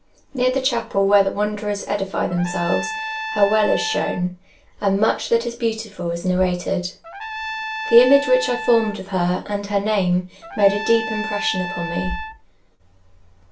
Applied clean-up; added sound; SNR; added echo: none; Trumpet; 9 dB; reverberation time 0.2 s.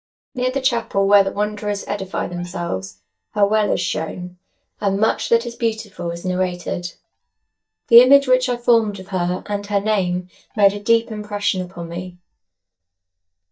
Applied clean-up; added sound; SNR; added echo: neural mask model DeepFilterNet 3.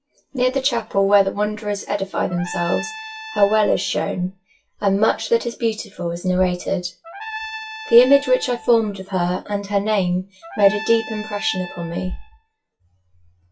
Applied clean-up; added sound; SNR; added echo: classical method WPE with log-MMSE.